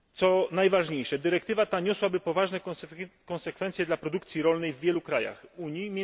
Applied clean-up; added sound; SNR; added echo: none; none; none; none.